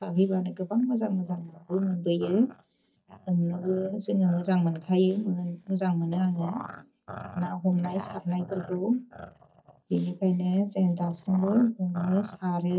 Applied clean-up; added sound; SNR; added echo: neural mask model DeepFilterNet 3.